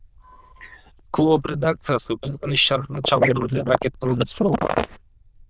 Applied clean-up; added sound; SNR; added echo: neural diffusion model UNIVERSE++.